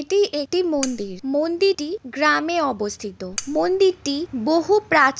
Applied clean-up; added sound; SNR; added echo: none; Cutlery, silverware; 12 dB; none.